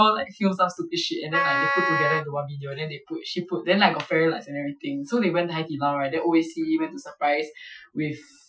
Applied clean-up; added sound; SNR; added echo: classical method Wiener filter.